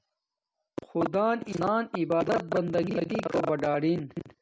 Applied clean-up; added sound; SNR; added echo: none; none; none; none.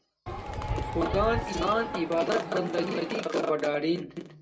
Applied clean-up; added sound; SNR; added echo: none; Crowd; 5 dB; reverberation time 0.2 s.